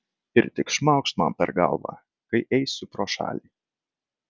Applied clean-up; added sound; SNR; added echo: none; none; none; none.